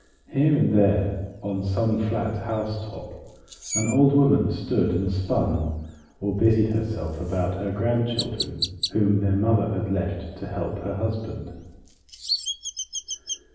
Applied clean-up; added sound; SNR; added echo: none; Chirp, tweet; 13 dB; reverberation time 0.9 s.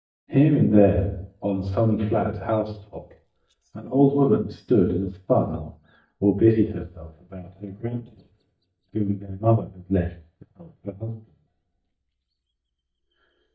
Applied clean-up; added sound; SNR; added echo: neural mask model DeepFilterNet 3.